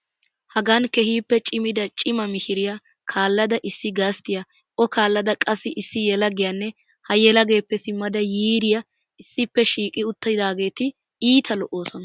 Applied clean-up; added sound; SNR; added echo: none; none; none; none.